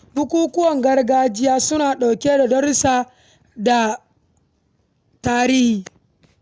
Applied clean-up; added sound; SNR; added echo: none; none; none; none.